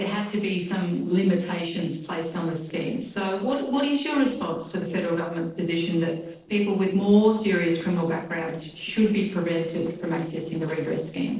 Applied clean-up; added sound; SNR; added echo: neural separator model SepFormer DNS4.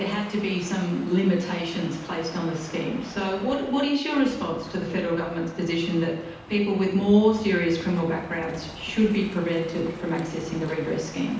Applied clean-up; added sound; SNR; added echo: none; Crow; 17 dB; reverberation time 0.8 s.